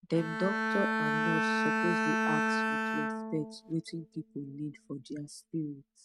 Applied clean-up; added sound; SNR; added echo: neural mask model RNNoise.